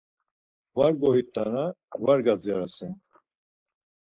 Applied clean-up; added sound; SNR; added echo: neural mask model Resemble Enhance denoiser.